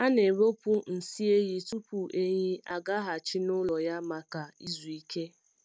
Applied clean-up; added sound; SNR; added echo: none; none; none; none.